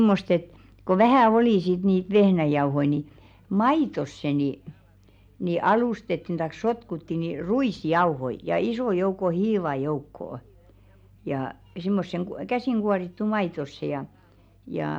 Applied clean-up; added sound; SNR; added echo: none; none; none; none.